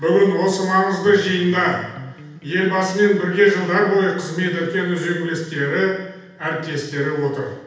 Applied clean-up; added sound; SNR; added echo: none; Electric guitar; 20 dB; reverberation time 0.8 s.